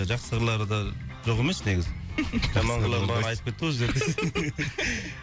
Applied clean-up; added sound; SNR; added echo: none; none; none; none.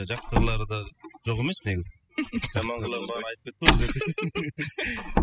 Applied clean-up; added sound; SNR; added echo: classical method spectral subtraction.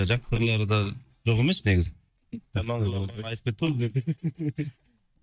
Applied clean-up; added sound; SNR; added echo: neural mask model DeepFilterNet 3.